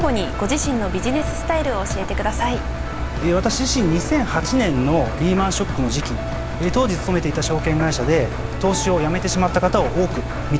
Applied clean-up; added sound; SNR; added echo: none; Engine; 5 dB; none.